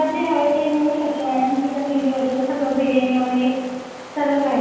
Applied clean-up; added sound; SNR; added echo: none; Stream; 17 dB; reverberation time 1.2 s.